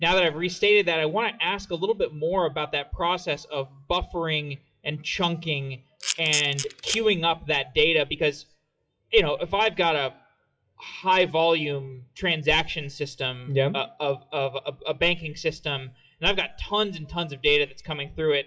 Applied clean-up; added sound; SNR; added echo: classical method WPE with log-MMSE.